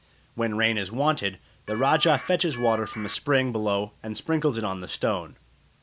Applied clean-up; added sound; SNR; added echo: none; Telephone; 12 dB; none.